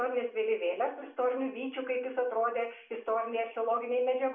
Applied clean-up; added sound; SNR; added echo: none; none; none; reverberation time 0.4 s.